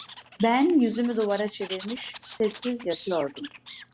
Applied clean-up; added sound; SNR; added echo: none; Animal; 17 dB; none.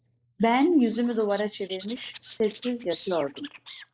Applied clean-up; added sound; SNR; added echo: neural mask model Resemble Enhance denoiser.